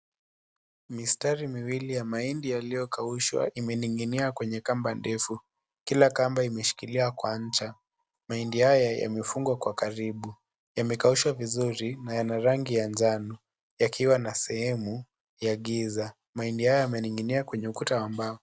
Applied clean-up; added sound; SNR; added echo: none; none; none; none.